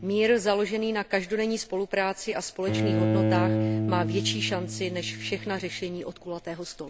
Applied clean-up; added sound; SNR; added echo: none; Bowed string instrument; 2 dB; none.